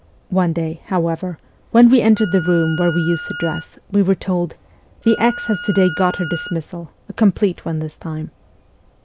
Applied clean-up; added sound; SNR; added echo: none; Wind instrument, woodwind instrument; 12 dB; none.